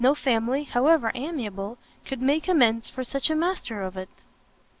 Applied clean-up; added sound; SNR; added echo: none; none; none; none.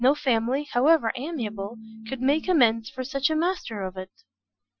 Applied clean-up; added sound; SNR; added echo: classical method Wiener filter.